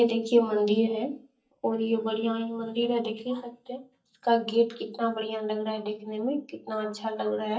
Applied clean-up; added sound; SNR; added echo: neural mask model DeepFilterNet 3.